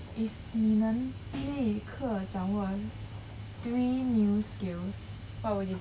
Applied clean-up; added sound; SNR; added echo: none; none; none; none.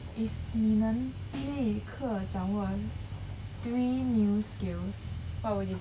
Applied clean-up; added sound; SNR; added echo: none; Bass guitar; 10 dB; none.